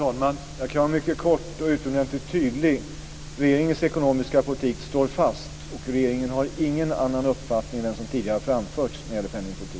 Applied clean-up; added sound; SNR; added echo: none; none; none; none.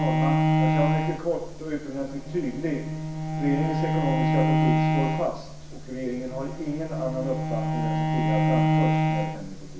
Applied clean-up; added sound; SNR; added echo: none; Bowed string instrument; -5 dB; reverberation time 0.8 s.